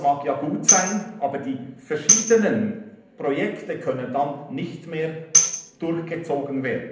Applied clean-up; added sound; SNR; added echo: none; Tambourine; -1 dB; reverberation time 0.7 s.